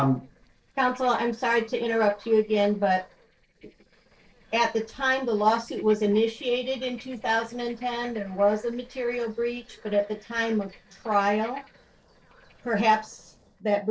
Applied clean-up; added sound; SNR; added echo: neural separator model SepFormer DNS4.